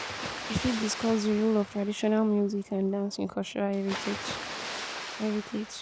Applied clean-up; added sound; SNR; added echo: none; Water; 10 dB; none.